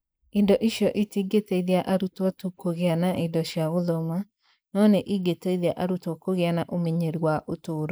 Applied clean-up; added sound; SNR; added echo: neural mask model Resemble Enhance denoiser.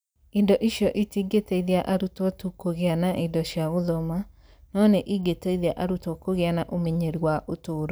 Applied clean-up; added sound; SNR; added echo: none; none; none; none.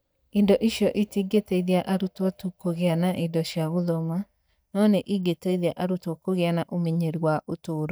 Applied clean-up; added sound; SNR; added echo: neural mask model DeepFilterNet 3.